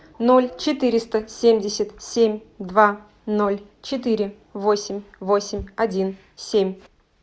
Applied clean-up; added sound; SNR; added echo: none; none; none; none.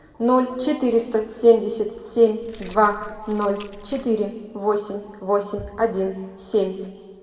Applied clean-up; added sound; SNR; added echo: none; Keys jangling; 19 dB; reverberation time 1.4 s.